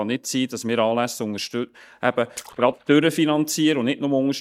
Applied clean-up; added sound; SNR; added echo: neural mask model DeepFilterNet 3.